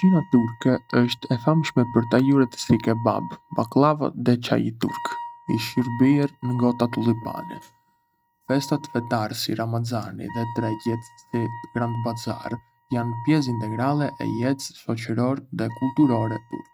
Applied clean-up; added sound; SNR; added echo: neural mask model RNNoise.